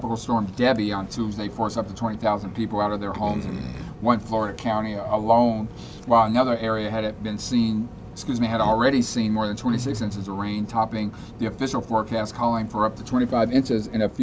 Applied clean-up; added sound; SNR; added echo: none; none; none; none.